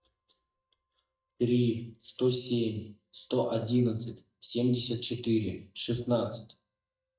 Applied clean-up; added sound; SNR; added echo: neural mask model DeepFilterNet 3.